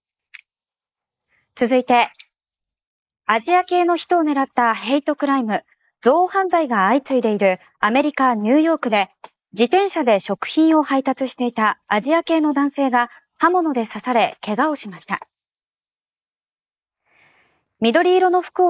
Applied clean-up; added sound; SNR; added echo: neural mask model Resemble Enhance denoiser.